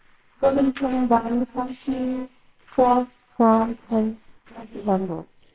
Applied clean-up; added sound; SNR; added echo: neural separator model SepFormer WHAMR!.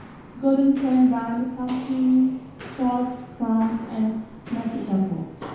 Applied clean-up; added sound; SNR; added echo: none; Walk, footsteps; 17 dB; reverberation time 0.8 s.